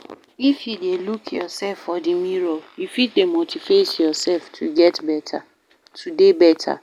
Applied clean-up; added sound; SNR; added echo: none; none; none; none.